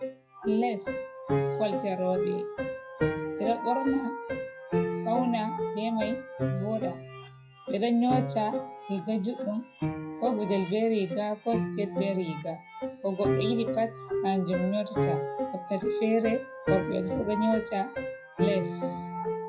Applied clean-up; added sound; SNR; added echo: classical method WPE with log-MMSE.